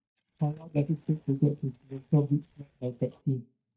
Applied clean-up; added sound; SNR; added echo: neural mask model DeepFilterNet 3.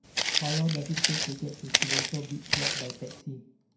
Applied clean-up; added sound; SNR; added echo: none; Walk, footsteps; -4 dB; reverberation time 0.5 s.